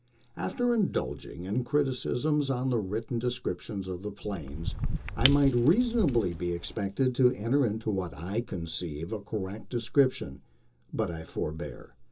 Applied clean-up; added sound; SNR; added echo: none; Shatter / Crushing; 3 dB; reverberation time 0.2 s.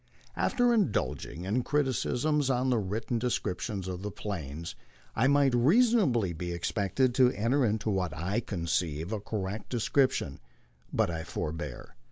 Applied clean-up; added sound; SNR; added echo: none; none; none; none.